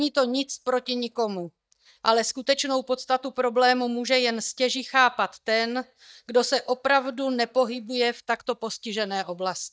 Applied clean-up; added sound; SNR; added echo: neural mask model DeepFilterNet 3.